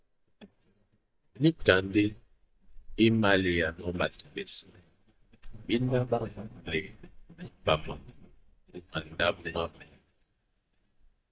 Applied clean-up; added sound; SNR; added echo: neural mask model DeepFilterNet 3.